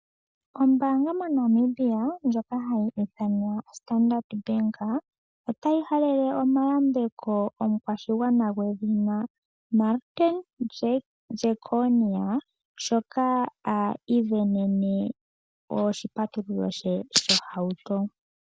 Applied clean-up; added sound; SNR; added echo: none; none; none; none.